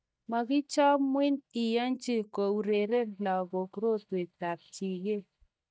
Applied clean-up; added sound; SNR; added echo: neural mask model DeepFilterNet 3.